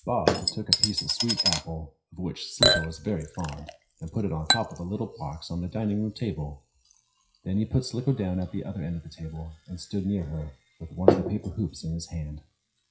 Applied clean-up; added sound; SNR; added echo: classical method WPE with log-MMSE.